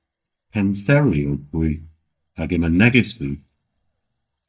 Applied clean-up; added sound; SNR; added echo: neural mask model DeepFilterNet 3.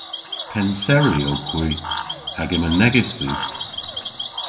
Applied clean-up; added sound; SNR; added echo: none; Cricket / Frog; 7 dB; reverberation time 1.3 s.